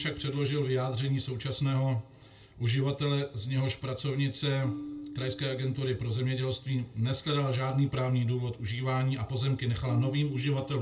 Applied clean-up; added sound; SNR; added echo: none; Marimba, xylophone; 17 dB; reverberation time 0.2 s.